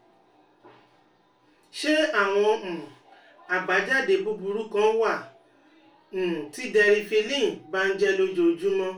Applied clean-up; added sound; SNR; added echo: none; none; none; reverberation time 0.2 s.